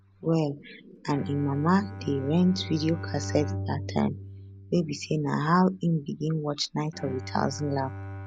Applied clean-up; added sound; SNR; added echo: none; Bowed string instrument; 11 dB; none.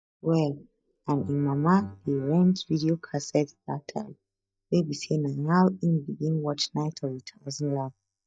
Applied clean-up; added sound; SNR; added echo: neural mask model DeepFilterNet 3.